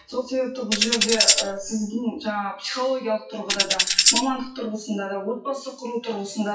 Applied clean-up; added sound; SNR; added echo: classical method WPE with log-MMSE.